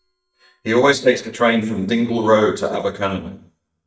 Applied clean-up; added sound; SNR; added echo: neural mask model DeepFilterNet 3.